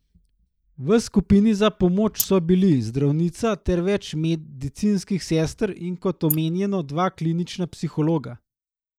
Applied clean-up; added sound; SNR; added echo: neural mask model Resemble Enhance denoiser.